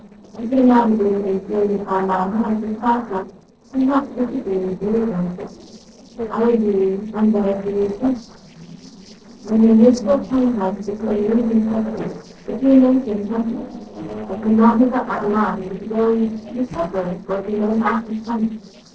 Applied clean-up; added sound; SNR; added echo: neural separator model SepFormer DNS4.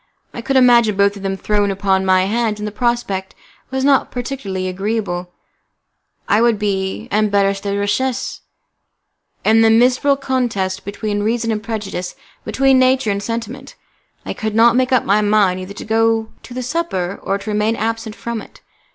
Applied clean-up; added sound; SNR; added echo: none; none; none; none.